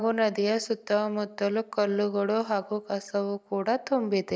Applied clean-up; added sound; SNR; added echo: none; none; none; none.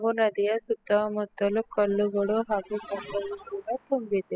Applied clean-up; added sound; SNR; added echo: classical method spectral subtraction.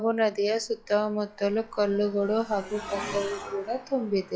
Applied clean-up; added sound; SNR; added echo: classical method log-MMSE.